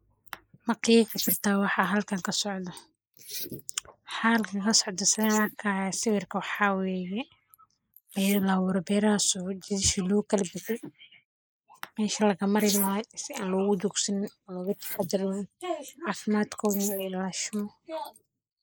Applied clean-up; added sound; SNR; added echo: neural mask model Resemble Enhance denoiser.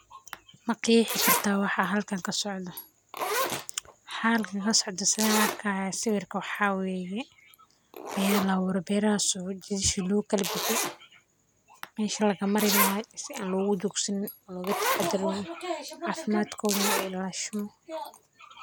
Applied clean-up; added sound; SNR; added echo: none; Zipper (clothing); 6 dB; none.